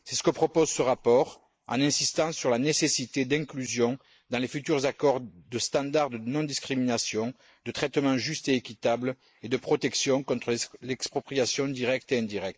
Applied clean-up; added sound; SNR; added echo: neural mask model Resemble Enhance denoiser.